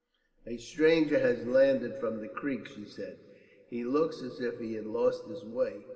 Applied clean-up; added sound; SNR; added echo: none; none; none; reverberation time 2.2 s.